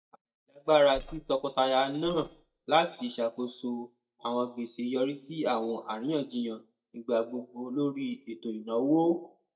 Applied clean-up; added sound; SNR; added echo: neural mask model DeepFilterNet 3.